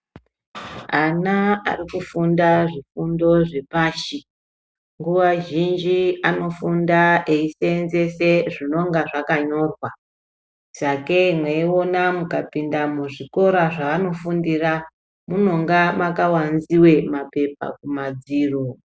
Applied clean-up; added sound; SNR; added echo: none; none; none; none.